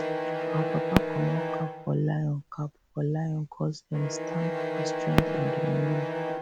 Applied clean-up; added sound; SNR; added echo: none; Bowed string instrument + Fireworks; 0 dB; none.